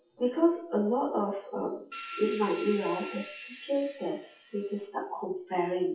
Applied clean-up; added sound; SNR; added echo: classical method WPE with log-MMSE.